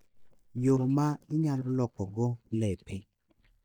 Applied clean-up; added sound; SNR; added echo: neural mask model DeepFilterNet 3.